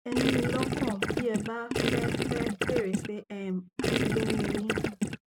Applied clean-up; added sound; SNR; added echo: none; Gurgling; -4 dB; none.